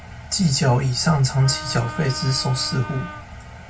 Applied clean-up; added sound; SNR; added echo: none; Wind instrument, woodwind instrument; 14 dB; reverberation time 0.2 s.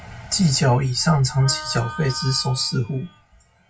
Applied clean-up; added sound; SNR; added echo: classical method WPE with log-MMSE.